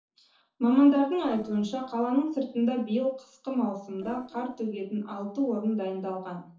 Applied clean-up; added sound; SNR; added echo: neural separator model SepFormer DNS4.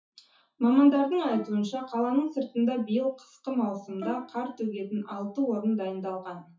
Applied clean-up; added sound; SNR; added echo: classical method WPE with log-MMSE.